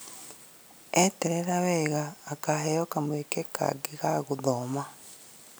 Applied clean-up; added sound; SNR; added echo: none; none; none; none.